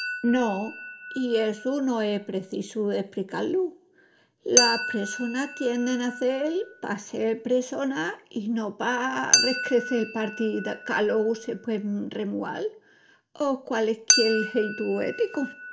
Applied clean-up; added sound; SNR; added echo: none; Chink, clink; 5 dB; reverberation time 0.3 s.